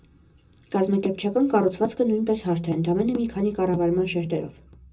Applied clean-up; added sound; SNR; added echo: none; none; none; reverberation time 0.2 s.